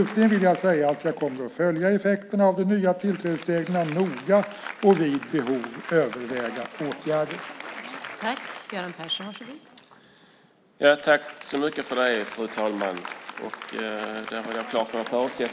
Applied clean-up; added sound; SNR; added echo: none; Applause; 15 dB; none.